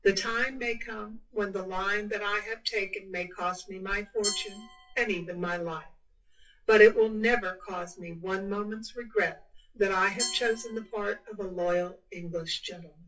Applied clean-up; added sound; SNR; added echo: classical method WPE with log-MMSE.